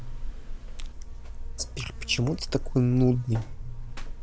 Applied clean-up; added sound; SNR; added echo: none; Buzz; 5 dB; none.